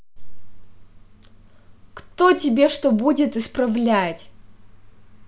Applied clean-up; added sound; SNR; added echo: none; none; none; none.